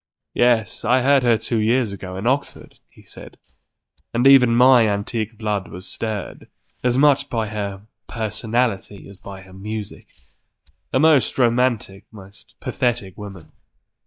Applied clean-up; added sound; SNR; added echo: neural mask model DeepFilterNet 3.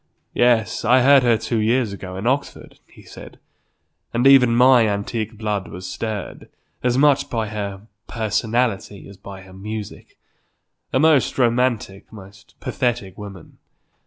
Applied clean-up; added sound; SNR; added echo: none; none; none; none.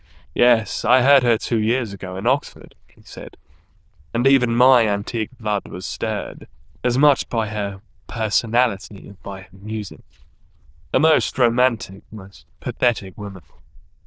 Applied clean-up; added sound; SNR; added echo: neural diffusion model UNIVERSE++.